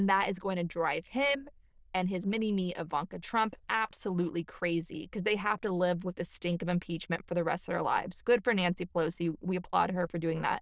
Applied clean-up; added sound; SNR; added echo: neural diffusion model UNIVERSE++.